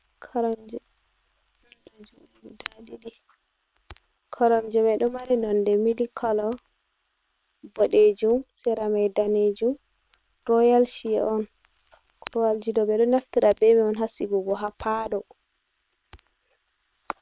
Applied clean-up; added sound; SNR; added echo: neural separator model SepFormer WHAM!.